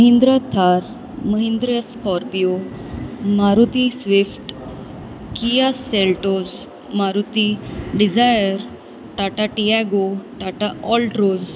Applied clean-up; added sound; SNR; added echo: none; none; none; none.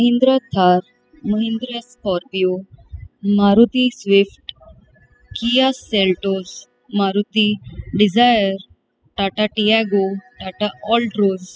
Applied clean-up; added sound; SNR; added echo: classical method spectral subtraction.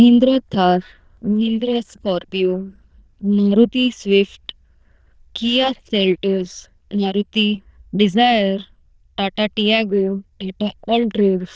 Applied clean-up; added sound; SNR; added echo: neural diffusion model UNIVERSE++.